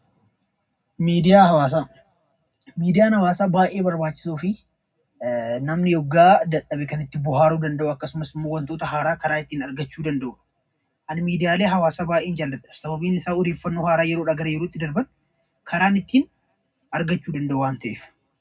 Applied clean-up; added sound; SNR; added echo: none; none; none; reverberation time 0.3 s.